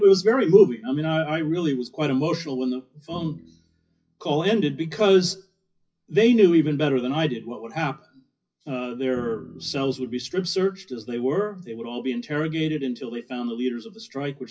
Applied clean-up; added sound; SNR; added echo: classical method WPE with log-MMSE.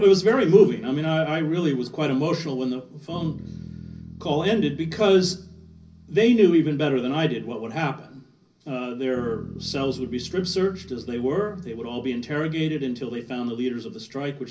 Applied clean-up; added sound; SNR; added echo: none; Bass guitar; 19 dB; reverberation time 0.5 s.